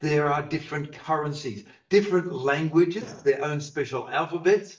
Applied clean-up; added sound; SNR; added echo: neural mask model DeepFilterNet 3.